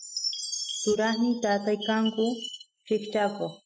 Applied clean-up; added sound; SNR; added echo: neural mask model RNNoise.